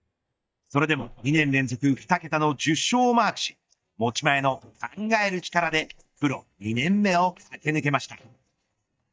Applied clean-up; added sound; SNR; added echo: neural mask model DeepFilterNet 3.